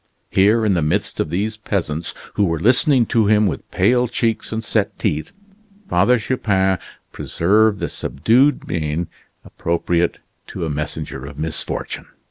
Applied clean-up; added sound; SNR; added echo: none; none; none; none.